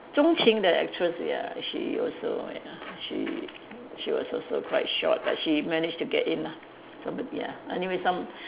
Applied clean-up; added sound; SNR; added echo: none; none; none; none.